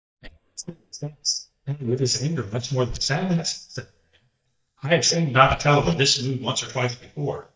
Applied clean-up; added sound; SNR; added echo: neural mask model DeepFilterNet 3.